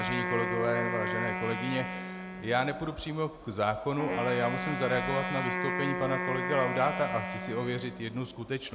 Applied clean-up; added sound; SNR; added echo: none; Wind instrument, woodwind instrument; 3 dB; none.